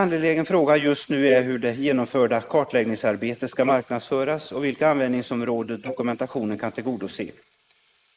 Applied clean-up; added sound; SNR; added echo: neural mask model Resemble Enhance denoiser.